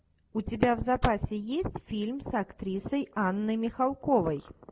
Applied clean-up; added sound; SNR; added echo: none; none; none; none.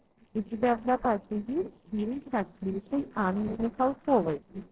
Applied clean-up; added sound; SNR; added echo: neural separator model SepFormer DNS4.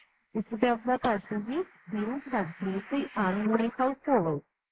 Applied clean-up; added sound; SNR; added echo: neural mask model Resemble Enhance denoiser.